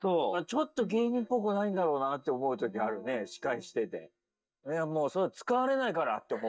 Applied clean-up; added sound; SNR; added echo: neural mask model DeepFilterNet 3.